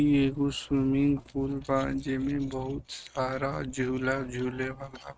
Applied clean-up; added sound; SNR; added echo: neural mask model RNNoise.